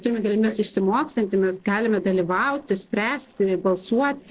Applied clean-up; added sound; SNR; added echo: neural separator model SepFormer DNS4.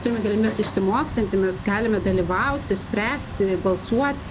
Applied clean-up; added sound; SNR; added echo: none; Truck; 10 dB; none.